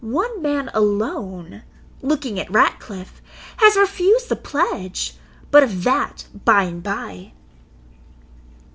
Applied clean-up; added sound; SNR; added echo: none; none; none; none.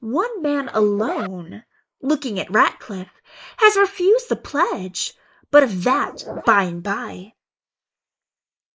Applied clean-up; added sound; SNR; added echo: neural mask model Resemble Enhance denoiser.